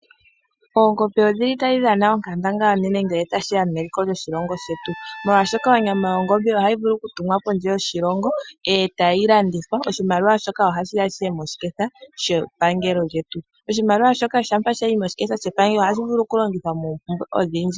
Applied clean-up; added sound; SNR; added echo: classical method Wiener filter.